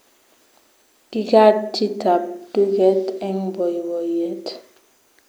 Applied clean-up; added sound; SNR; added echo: none; none; none; none.